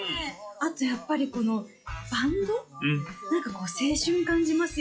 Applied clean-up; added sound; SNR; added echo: classical method log-MMSE.